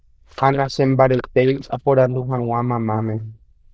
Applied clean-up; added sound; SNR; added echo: neural diffusion model UNIVERSE++.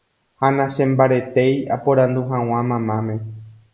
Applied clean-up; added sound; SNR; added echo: none; none; none; none.